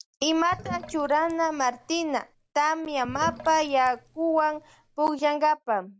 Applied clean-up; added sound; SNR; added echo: none; Sink (filling or washing); 18 dB; none.